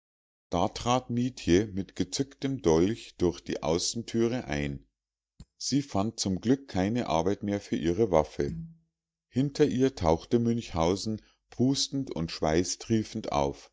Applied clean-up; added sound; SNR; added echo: neural mask model DeepFilterNet 3.